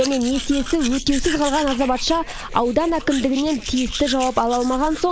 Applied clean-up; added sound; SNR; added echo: neural mask model Resemble Enhance denoiser.